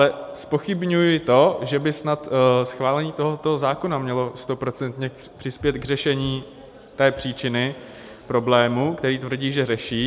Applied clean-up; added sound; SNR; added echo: none; none; none; none.